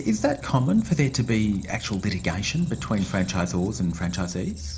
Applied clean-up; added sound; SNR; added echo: none; Squeak; 13 dB; reverberation time 0.4 s.